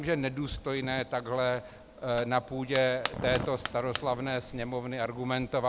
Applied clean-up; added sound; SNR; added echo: none; Fire; 5 dB; none.